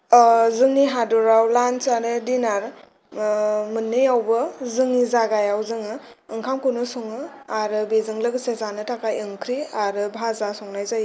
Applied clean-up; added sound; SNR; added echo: none; none; none; none.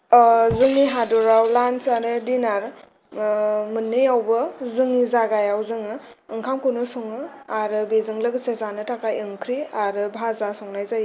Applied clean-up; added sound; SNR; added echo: none; Shatter; 17 dB; none.